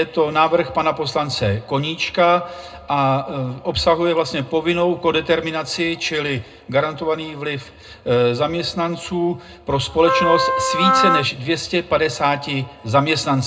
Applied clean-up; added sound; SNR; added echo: none; Wind instrument, woodwind instrument; -1 dB; reverberation time 0.2 s.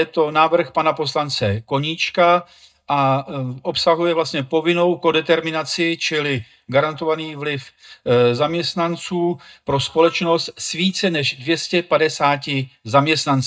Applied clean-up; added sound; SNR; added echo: neural mask model DeepFilterNet 3.